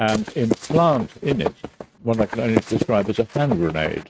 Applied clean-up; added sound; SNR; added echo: neural mask model RNNoise.